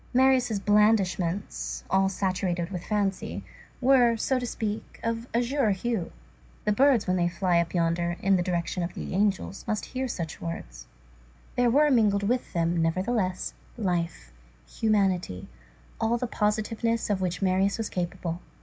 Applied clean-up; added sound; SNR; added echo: none; none; none; none.